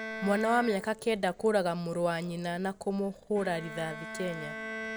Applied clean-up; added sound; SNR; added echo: none; Bowed string instrument; 11 dB; none.